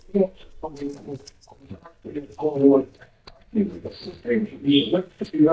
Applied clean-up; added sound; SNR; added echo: neural mask model DeepFilterNet 3.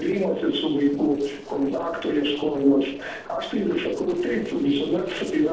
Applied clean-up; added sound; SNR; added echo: neural separator model SepFormer DNS4.